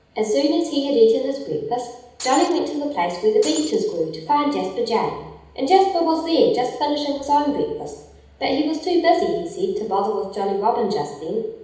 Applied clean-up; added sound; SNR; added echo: none; Shatter; 13 dB; reverberation time 0.9 s.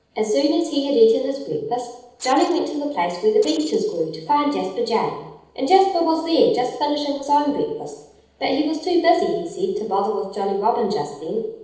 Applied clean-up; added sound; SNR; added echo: neural separator model SepFormer DNS4.